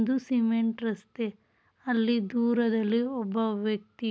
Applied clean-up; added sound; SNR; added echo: none; none; none; none.